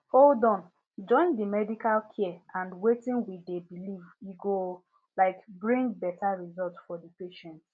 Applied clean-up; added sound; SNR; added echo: none; none; none; none.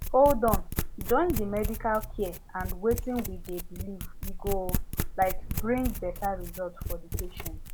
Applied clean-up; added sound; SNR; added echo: none; Domestic sounds, home sounds; 3 dB; none.